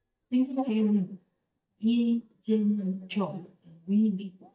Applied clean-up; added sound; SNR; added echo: neural mask model DeepFilterNet 3.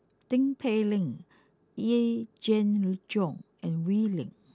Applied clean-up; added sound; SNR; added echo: none; none; none; none.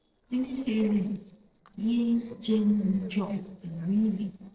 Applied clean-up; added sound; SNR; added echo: neural separator model SepFormer DNS4.